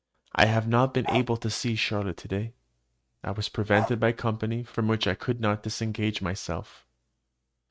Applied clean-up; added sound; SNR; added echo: neural mask model RNNoise.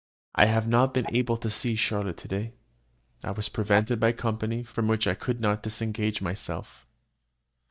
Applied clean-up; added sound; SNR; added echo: neural mask model DeepFilterNet 3.